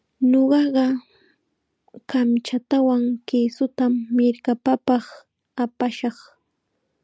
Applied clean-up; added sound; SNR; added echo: none; none; none; none.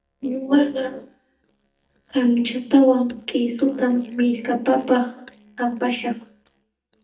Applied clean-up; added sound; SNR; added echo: neural mask model DeepFilterNet 3.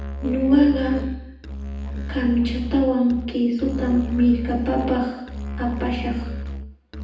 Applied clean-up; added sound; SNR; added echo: none; Musical instrument; 8 dB; reverberation time 0.9 s.